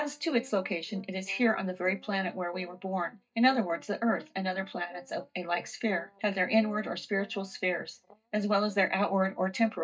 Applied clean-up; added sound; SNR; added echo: neural mask model DeepFilterNet 3.